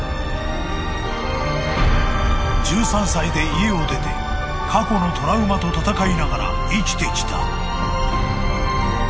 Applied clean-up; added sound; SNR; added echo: none; Wind instrument, woodwind instrument; 13 dB; none.